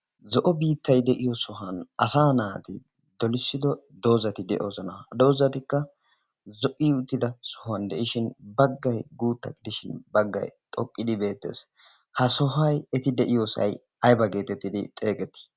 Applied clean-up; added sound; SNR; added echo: none; none; none; none.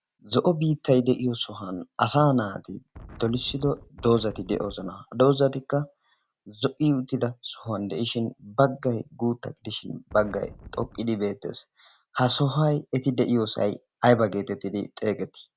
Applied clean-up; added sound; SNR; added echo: none; Wind; 18 dB; none.